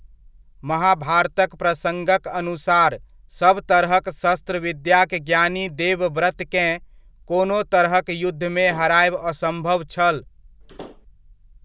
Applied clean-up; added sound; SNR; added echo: none; Slam / Wood; 20 dB; none.